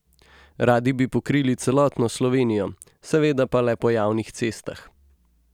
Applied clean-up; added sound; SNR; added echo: none; none; none; none.